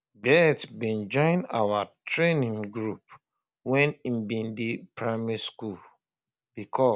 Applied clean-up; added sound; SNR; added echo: none; none; none; none.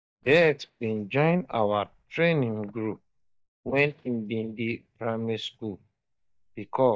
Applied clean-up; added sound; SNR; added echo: neural mask model DeepFilterNet 3.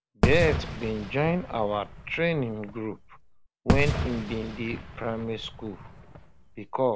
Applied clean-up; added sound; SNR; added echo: none; Fireworks; 2 dB; none.